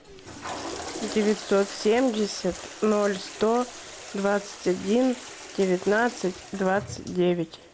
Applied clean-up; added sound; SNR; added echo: none; Toilet flush; 13 dB; none.